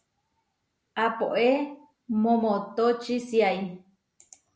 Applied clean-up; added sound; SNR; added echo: none; none; none; none.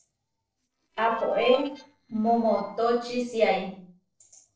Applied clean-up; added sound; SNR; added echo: neural separator model SepFormer DNS4.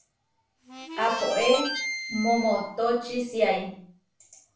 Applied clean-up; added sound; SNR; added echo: none; Harmonica; 6 dB; reverberation time 0.3 s.